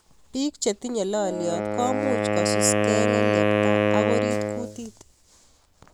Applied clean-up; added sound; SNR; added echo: none; Wind instrument, woodwind instrument; -4 dB; none.